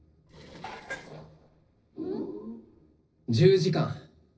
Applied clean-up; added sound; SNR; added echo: neural separator model SepFormer DNS4.